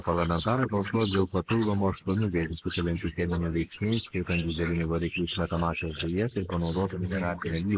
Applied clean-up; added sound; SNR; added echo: neural mask model Resemble Enhance denoiser.